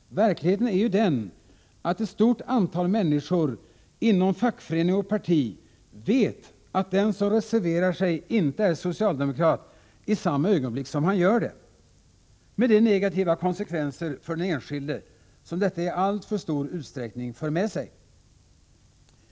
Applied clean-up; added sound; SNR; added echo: none; none; none; none.